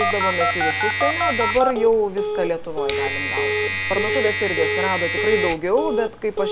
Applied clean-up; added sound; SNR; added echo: none; Domestic sounds, home sounds + Telephone; -1 dB; none.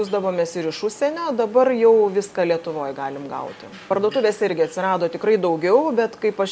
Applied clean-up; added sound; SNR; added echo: none; none; none; none.